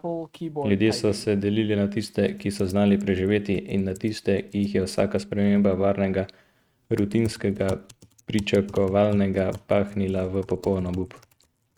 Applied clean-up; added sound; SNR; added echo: neural mask model RNNoise.